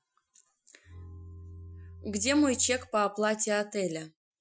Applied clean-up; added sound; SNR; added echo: classical method Wiener filter.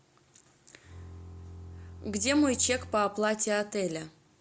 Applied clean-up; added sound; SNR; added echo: none; Bowed string instrument; 15 dB; none.